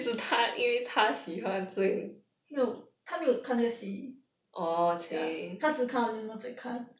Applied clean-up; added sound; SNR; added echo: none; none; none; none.